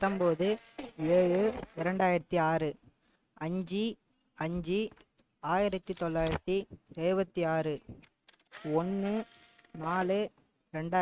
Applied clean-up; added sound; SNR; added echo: neural mask model RNNoise.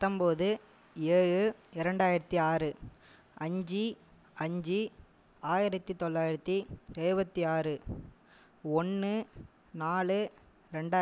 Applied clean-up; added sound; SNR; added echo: none; none; none; none.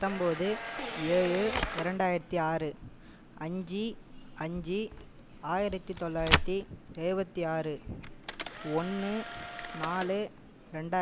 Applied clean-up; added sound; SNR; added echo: none; Camera; 3 dB; none.